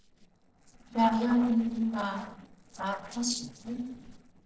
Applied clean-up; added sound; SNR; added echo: neural separator model SepFormer DNS4.